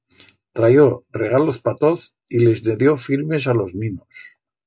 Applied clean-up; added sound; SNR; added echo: none; none; none; none.